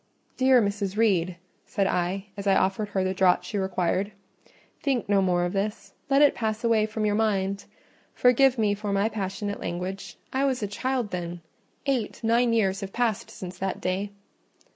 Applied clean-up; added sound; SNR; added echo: none; none; none; none.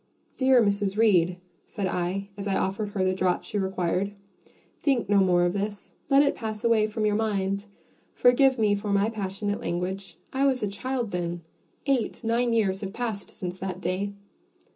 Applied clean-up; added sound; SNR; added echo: none; none; none; reverberation time 0.2 s.